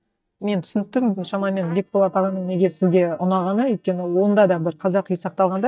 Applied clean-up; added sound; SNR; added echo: neural mask model DeepFilterNet 3.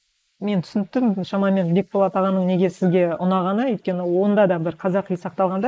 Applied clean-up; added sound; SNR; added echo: neural mask model Resemble Enhance denoiser.